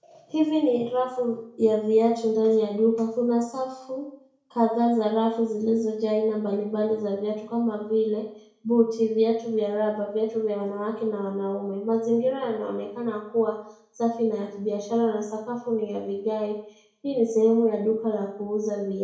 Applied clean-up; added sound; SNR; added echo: none; none; none; reverberation time 0.6 s.